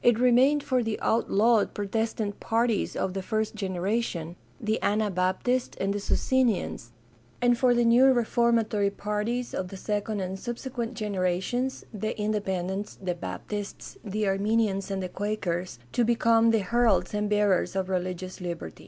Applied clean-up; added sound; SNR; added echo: none; none; none; none.